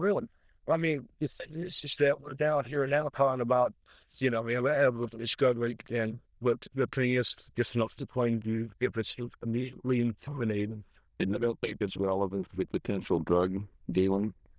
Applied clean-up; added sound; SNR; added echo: neural diffusion model UNIVERSE++.